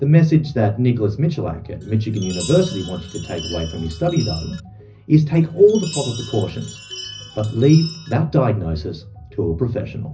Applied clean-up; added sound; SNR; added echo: none; Chime; 15 dB; reverberation time 0.4 s.